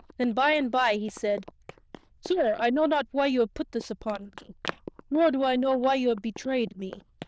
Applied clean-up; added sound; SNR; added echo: neural diffusion model UNIVERSE++.